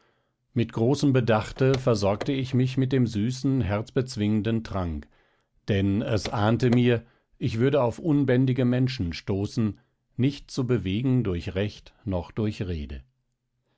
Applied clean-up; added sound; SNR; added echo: none; Car; 15 dB; none.